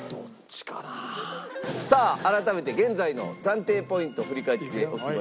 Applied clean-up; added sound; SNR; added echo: none; none; none; none.